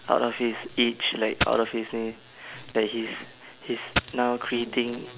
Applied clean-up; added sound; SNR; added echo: none; Coin (dropping); 1 dB; none.